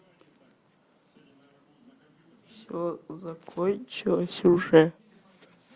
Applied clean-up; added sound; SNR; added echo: none; none; none; none.